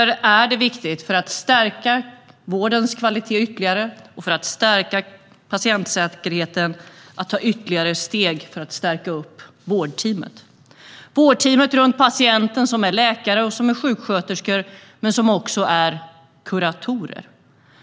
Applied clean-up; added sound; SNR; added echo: none; none; none; none.